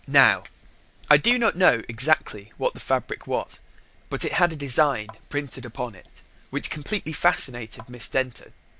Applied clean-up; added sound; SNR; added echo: none; Chink, clink; 19 dB; none.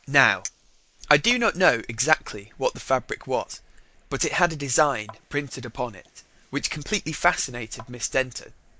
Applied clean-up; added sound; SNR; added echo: neural mask model Resemble Enhance denoiser.